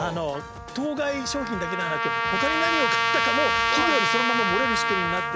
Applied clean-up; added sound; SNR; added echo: none; Trumpet; -4 dB; none.